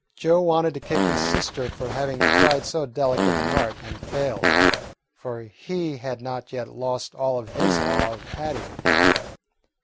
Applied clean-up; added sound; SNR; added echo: none; Fart; -4 dB; none.